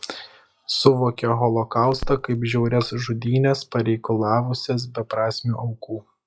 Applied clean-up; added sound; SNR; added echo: classical method log-MMSE.